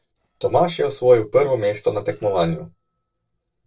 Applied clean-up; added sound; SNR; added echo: neural separator model SepFormer DNS4.